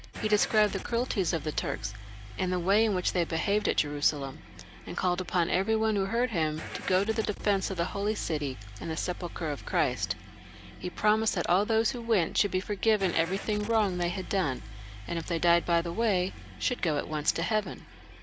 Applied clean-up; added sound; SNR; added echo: none; Engine starting / Car; 13 dB; none.